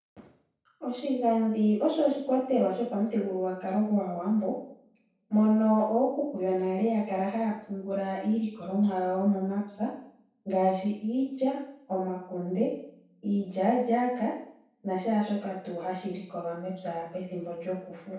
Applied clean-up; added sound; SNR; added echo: none; none; none; reverberation time 0.6 s.